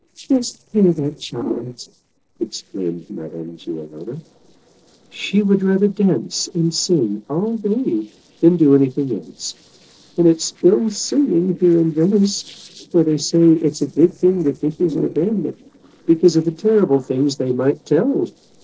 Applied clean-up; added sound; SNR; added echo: neural separator model SepFormer DNS4.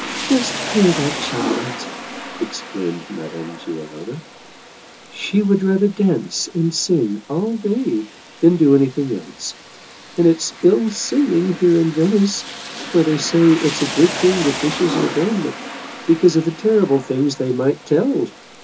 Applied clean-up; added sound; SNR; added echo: none; Rain; 11 dB; reverberation time 0.2 s.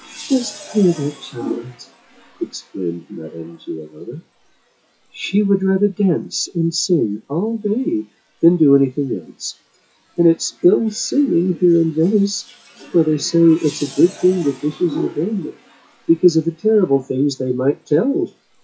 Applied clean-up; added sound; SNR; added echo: classical method WPE with log-MMSE.